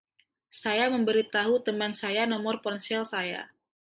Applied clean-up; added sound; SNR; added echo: neural mask model Resemble Enhance denoiser.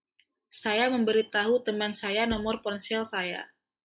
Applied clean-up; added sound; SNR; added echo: classical method log-MMSE.